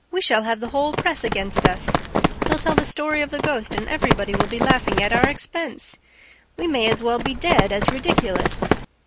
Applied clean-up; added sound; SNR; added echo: none; Run; -1 dB; none.